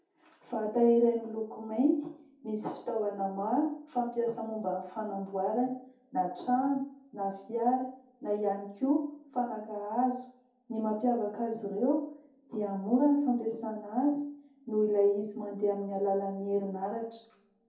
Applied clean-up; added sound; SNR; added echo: none; none; none; reverberation time 0.6 s.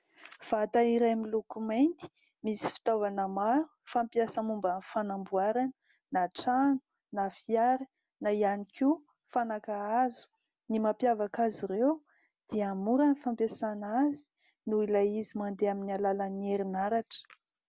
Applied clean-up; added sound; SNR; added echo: none; none; none; none.